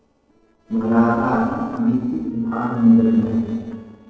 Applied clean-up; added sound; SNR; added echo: neural separator model SepFormer DNS4.